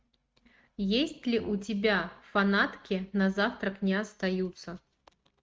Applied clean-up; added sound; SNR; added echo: neural mask model RNNoise.